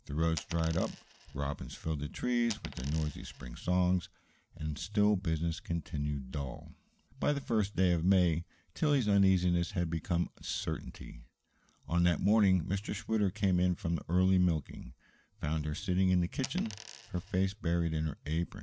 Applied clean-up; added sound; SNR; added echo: none; Coin (dropping); 16 dB; none.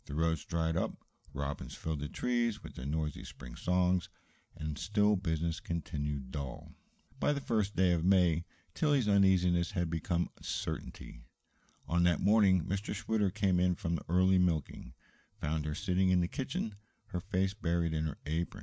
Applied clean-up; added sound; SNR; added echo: none; none; none; none.